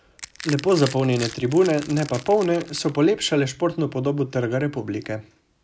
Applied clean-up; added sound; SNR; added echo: none; Crushing; 15 dB; none.